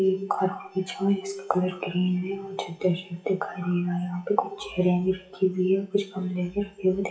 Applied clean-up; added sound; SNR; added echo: classical method WPE with log-MMSE.